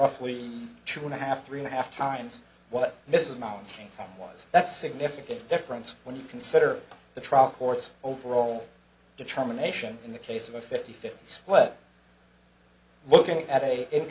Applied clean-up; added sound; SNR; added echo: none; none; none; none.